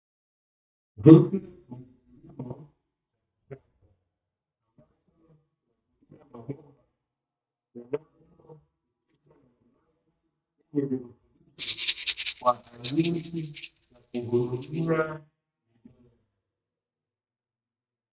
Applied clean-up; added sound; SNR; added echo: neural mask model DeepFilterNet 3.